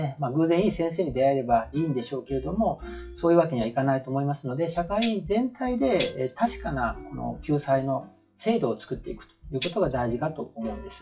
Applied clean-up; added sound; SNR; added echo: classical method WPE with log-MMSE.